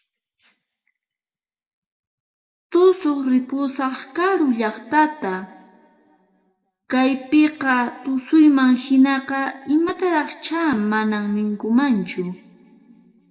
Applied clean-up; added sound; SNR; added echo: none; none; none; reverberation time 1.2 s.